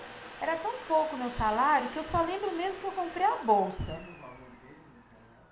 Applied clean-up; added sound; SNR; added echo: none; Domestic sounds, home sounds; 15 dB; reverberation time 0.9 s.